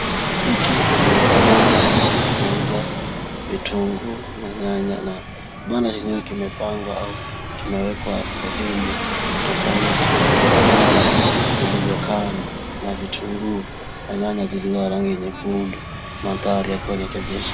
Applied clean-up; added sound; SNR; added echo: none; Fixed-wing aircraft, airplane; -4 dB; none.